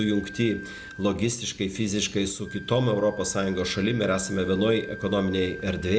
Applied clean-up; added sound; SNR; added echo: none; Wind instrument, woodwind instrument; 17 dB; none.